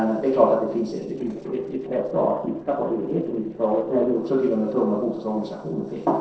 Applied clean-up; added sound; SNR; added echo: neural separator model SepFormer DNS4.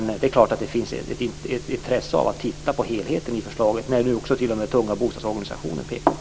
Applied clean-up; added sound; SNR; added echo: none; none; none; none.